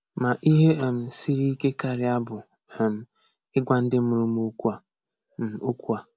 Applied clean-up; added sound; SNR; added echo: none; none; none; none.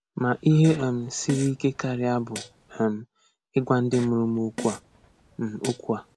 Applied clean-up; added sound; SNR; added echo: none; Fart; 17 dB; none.